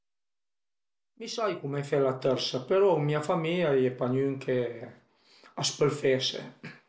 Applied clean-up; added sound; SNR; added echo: none; none; none; none.